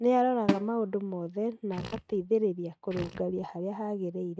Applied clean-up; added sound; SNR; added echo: neural mask model RNNoise.